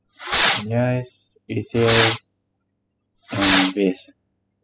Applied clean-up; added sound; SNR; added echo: classical method spectral subtraction.